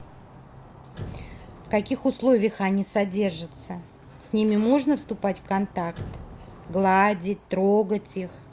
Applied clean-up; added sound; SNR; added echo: none; Sliding door; 19 dB; none.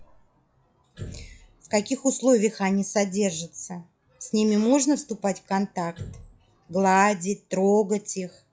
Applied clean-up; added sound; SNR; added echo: classical method log-MMSE.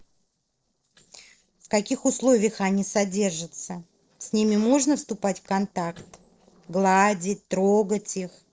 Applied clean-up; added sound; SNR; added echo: neural separator model SepFormer DNS4.